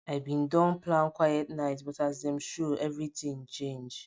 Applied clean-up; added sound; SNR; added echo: neural mask model DeepFilterNet 3.